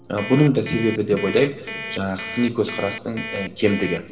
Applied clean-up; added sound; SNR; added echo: none; Alarm; 11 dB; reverberation time 2.1 s.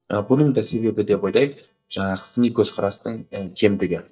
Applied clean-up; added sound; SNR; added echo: neural mask model DeepFilterNet 3.